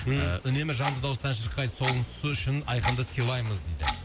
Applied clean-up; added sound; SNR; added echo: none; Clock; 8 dB; none.